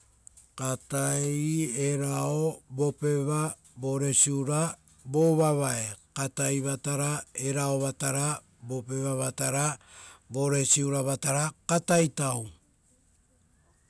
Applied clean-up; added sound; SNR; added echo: none; none; none; none.